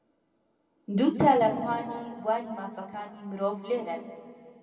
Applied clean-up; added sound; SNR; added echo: none; none; none; reverberation time 2.1 s.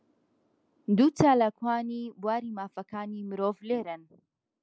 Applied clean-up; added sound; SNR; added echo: none; none; none; none.